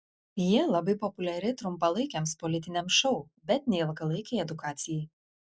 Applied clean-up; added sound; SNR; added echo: none; none; none; none.